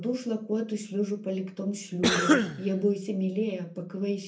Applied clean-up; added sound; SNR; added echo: none; Cough; -3 dB; reverberation time 0.3 s.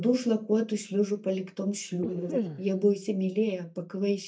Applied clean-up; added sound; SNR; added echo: neural mask model DeepFilterNet 3.